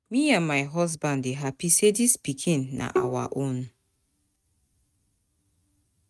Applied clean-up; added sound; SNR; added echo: neural mask model RNNoise.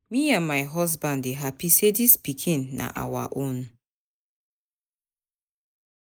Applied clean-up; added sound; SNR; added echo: neural mask model Resemble Enhance denoiser.